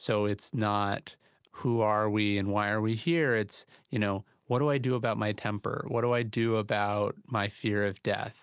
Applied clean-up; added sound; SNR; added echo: none; none; none; none.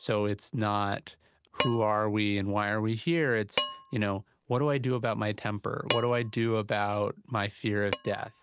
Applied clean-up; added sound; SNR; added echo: neural mask model RNNoise.